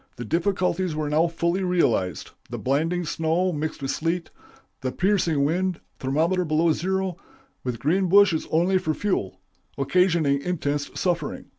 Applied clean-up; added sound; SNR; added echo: none; none; none; none.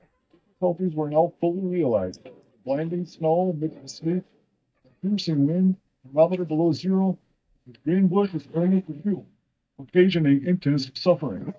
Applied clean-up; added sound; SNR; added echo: neural mask model DeepFilterNet 3.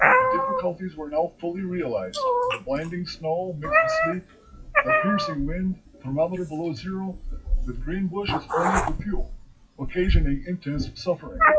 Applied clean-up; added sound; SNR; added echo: classical method WPE with log-MMSE.